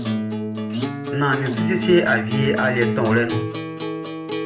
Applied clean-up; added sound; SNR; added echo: none; Acoustic guitar; 1 dB; reverberation time 0.4 s.